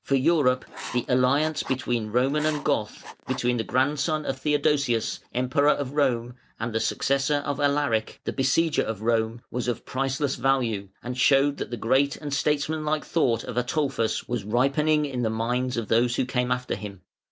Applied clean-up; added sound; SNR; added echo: none; Writing; 15 dB; none.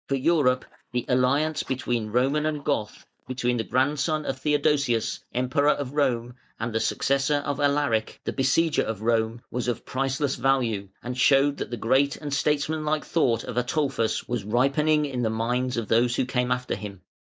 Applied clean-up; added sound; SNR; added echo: neural mask model DeepFilterNet 3.